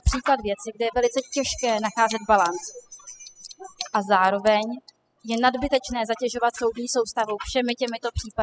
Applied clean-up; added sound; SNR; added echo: classical method spectral subtraction.